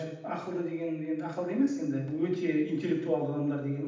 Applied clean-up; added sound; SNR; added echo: none; none; none; reverberation time 0.8 s.